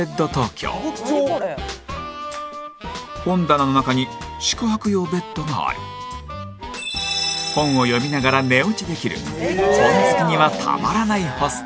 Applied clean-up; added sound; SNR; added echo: none; none; none; none.